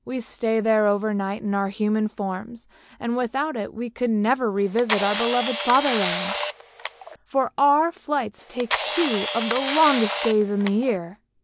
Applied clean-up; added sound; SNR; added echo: none; Camera; 3 dB; none.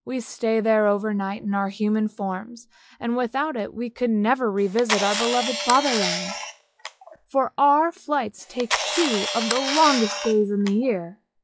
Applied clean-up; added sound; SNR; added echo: classical method log-MMSE.